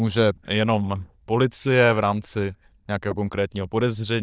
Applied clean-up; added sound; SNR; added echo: neural diffusion model UNIVERSE++.